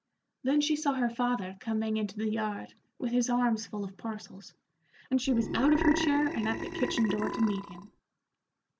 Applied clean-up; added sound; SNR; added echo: none; Burping, eructation; 4 dB; none.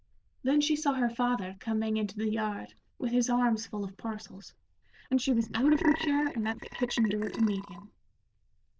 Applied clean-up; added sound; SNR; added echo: neural diffusion model UNIVERSE++.